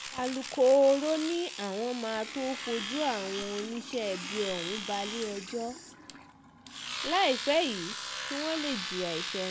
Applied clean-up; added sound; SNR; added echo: none; Domestic sounds, home sounds; 8 dB; none.